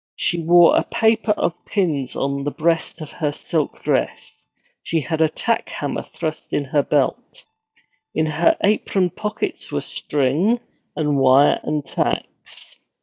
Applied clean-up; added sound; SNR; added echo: neural mask model DeepFilterNet 3.